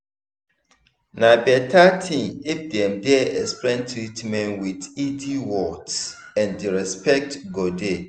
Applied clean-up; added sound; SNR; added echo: none; none; none; none.